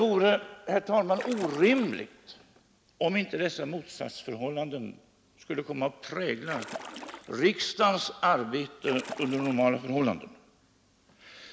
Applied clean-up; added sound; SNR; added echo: none; Splash, splatter; 13 dB; none.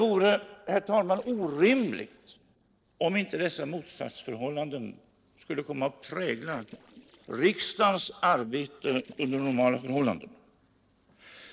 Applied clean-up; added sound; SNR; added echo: neural separator model SepFormer DNS4.